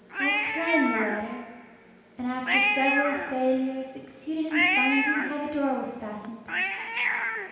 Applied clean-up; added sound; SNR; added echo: none; Cat; -1 dB; reverberation time 1.1 s.